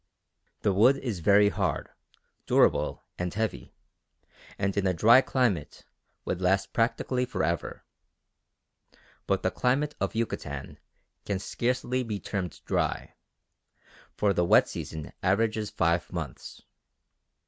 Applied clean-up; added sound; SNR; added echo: none; none; none; none.